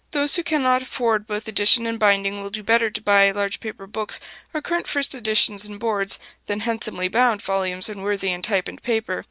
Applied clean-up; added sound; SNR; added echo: none; none; none; none.